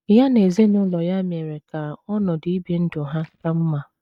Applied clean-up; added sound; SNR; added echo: neural mask model DeepFilterNet 3.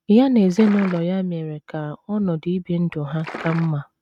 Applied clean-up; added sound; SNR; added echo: neural mask model RNNoise.